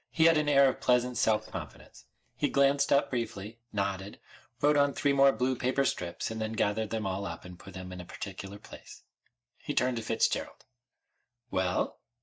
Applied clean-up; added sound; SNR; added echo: neural mask model DeepFilterNet 3.